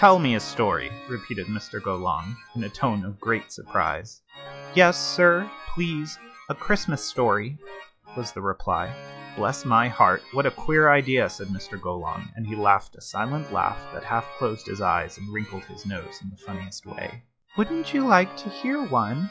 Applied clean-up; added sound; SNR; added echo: classical method log-MMSE.